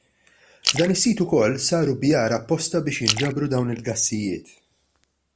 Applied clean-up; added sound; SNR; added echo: none; Splash, splatter; 9 dB; none.